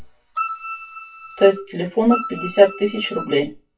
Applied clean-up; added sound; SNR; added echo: classical method WPE with log-MMSE.